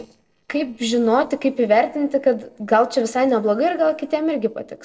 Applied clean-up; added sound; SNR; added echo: neural separator model SepFormer DNS4.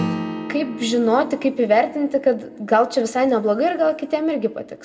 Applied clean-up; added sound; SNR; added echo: none; Acoustic guitar / Strum; 13 dB; reverberation time 1.3 s.